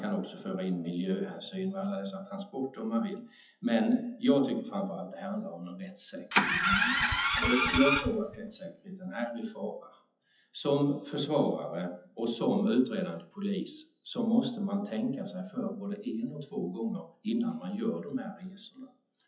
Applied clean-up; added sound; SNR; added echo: classical method WPE with log-MMSE.